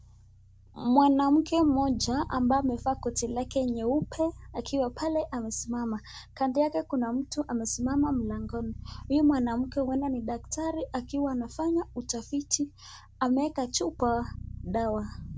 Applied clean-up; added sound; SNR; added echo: none; Bass guitar; 15 dB; none.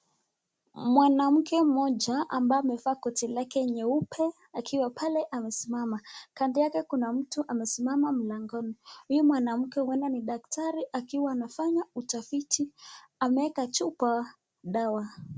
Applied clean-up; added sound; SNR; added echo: none; none; none; none.